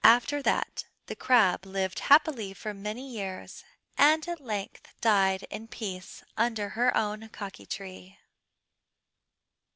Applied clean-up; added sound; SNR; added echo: none; none; none; none.